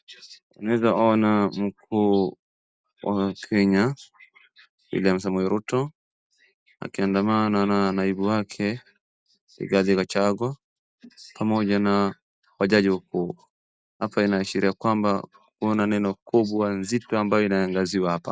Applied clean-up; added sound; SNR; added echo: none; none; none; none.